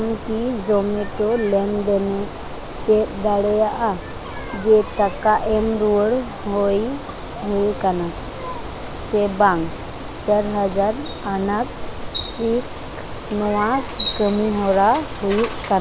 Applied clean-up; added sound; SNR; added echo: none; Bicycle; 9 dB; none.